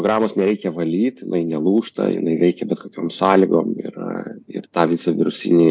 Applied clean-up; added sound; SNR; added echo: none; none; none; none.